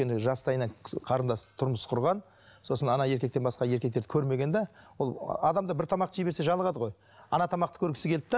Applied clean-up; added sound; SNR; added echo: none; none; none; none.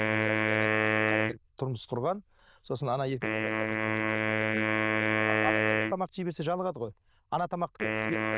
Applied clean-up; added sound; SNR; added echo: neural diffusion model UNIVERSE++.